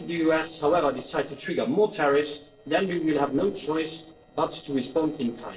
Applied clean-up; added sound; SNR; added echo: neural separator model SepFormer DNS4.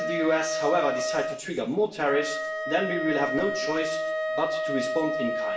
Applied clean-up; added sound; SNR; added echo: none; Wind instrument, woodwind instrument; 1 dB; reverberation time 0.8 s.